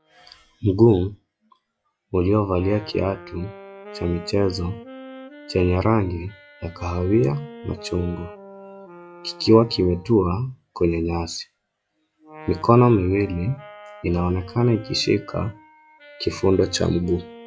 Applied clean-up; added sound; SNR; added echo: classical method log-MMSE.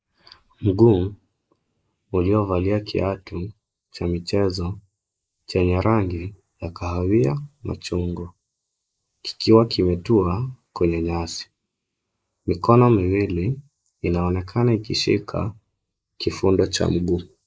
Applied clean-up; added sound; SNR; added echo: neural mask model Resemble Enhance denoiser.